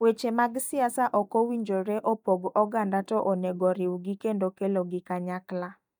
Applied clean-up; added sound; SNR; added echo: neural mask model DeepFilterNet 3.